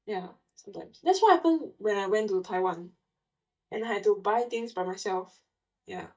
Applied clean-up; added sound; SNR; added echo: neural mask model DeepFilterNet 3.